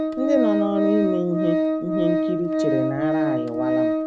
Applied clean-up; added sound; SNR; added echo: none; Organ; -3 dB; none.